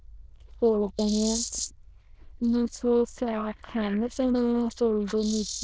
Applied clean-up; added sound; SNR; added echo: neural diffusion model UNIVERSE++.